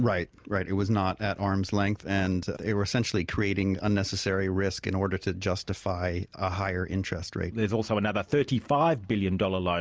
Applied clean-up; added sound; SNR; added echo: none; none; none; none.